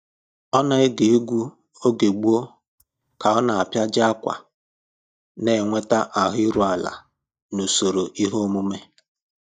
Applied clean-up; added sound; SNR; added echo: neural mask model DeepFilterNet 3.